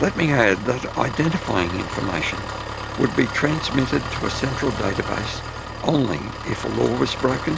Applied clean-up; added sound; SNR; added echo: none; Engine; 7 dB; none.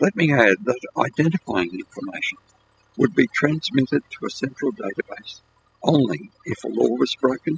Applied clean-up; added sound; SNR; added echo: classical method spectral subtraction.